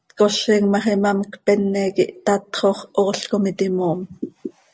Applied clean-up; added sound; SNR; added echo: none; none; none; none.